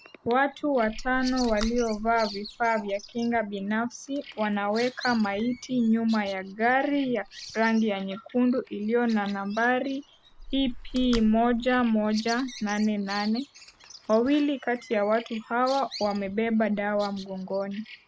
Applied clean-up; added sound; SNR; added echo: none; Slam + Bird vocalization, bird call, bird song; 15 dB; none.